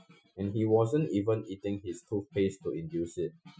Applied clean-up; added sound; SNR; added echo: classical method Wiener filter.